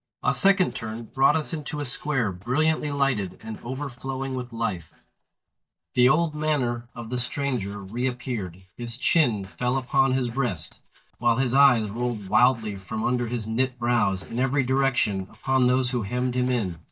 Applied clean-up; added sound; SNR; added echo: neural mask model DeepFilterNet 3.